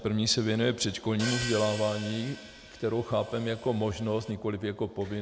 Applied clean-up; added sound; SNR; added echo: none; Hi-hat; 11 dB; none.